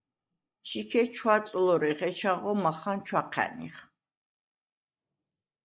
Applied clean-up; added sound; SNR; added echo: neural mask model Resemble Enhance denoiser.